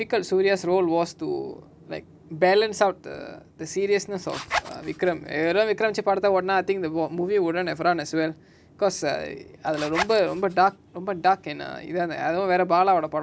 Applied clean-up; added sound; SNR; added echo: none; Zipper (clothing); 9 dB; none.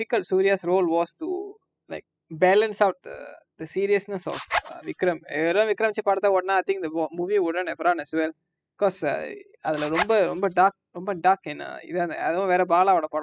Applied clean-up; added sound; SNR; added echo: classical method spectral subtraction.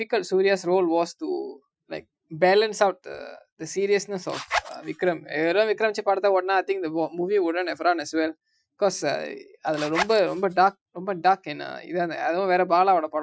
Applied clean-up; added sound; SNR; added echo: classical method Wiener filter.